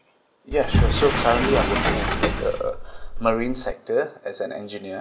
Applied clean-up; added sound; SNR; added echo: none; Sliding door; -2 dB; none.